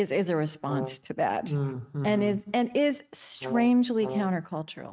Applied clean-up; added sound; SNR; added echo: neural mask model RNNoise.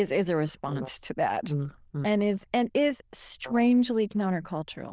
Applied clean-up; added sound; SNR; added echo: neural diffusion model UNIVERSE++.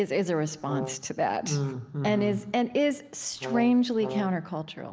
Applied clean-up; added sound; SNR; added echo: none; Brass instrument; 10 dB; none.